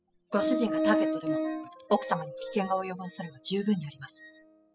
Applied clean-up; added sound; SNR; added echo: classical method spectral subtraction.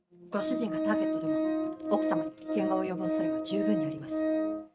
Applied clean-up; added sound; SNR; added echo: neural mask model RNNoise.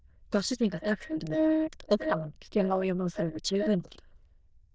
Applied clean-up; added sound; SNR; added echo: neural diffusion model UNIVERSE++.